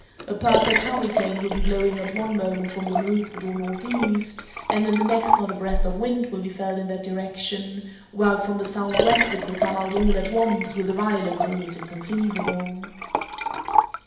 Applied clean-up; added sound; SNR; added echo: none; Liquid; 2 dB; reverberation time 0.8 s.